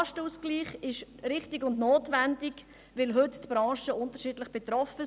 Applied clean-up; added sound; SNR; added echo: none; none; none; none.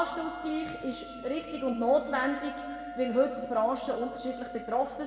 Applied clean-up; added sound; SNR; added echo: none; Wind instrument, woodwind instrument; 12 dB; reverberation time 1.8 s.